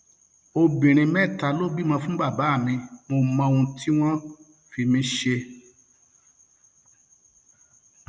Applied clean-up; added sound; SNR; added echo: none; none; none; none.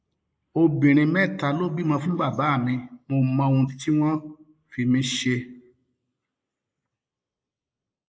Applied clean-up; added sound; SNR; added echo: neural mask model Resemble Enhance denoiser.